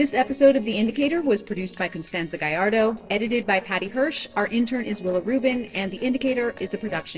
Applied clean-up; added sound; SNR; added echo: neural separator model SepFormer DNS4.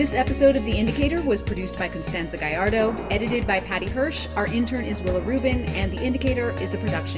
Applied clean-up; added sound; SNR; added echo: none; Thunder; 19 dB; reverberation time 1.0 s.